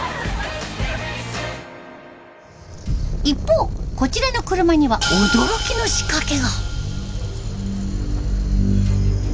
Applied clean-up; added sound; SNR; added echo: none; none; none; none.